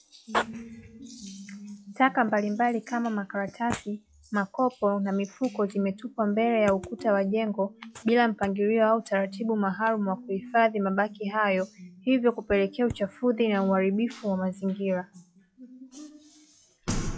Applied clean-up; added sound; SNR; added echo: classical method log-MMSE.